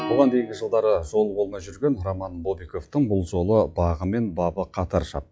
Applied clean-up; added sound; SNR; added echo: classical method log-MMSE.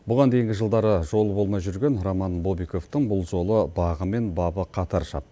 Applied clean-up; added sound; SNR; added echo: none; none; none; none.